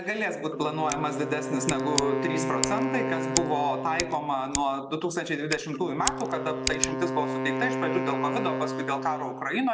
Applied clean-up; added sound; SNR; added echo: none; Wind instrument, woodwind instrument + Scissors; 2 dB; none.